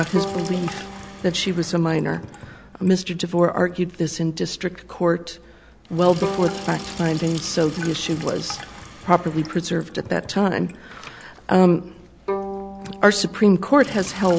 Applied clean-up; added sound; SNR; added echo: none; Bowed string instrument + Sink (filling or washing); 13 dB; none.